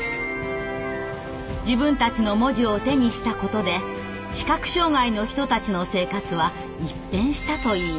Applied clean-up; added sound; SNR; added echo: none; none; none; none.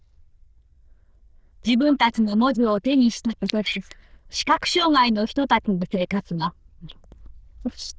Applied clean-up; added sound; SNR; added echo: neural diffusion model UNIVERSE++.